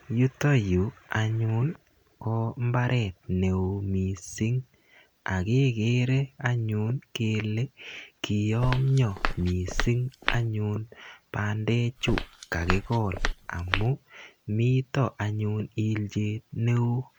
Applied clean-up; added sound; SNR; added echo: none; Walk, footsteps; 4 dB; none.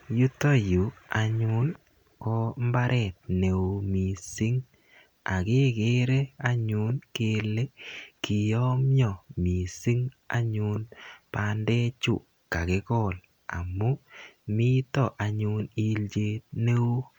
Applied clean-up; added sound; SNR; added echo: none; none; none; none.